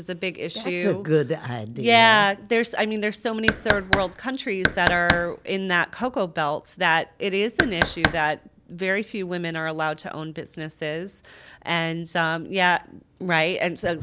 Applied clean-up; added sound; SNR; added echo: none; Knock; 2 dB; none.